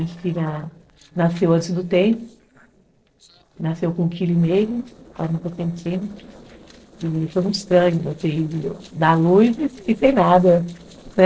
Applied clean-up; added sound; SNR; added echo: neural separator model SepFormer DNS4.